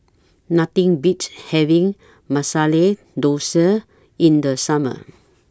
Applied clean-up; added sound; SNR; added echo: none; none; none; none.